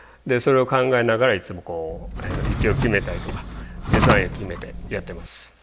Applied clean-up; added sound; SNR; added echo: none; Drawer open or close; 2 dB; none.